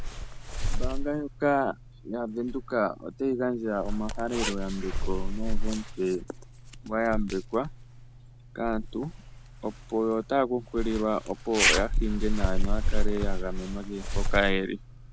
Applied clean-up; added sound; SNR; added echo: none; Zipper (clothing); -2 dB; none.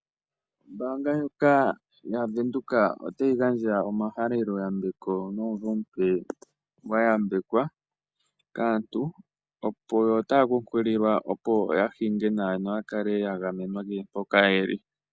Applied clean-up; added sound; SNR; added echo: none; none; none; none.